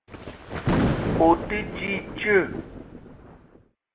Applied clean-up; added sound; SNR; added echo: none; Thunder; 2 dB; none.